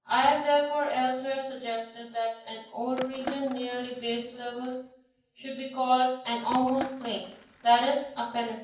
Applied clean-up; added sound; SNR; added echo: none; Skateboard; 14 dB; reverberation time 0.9 s.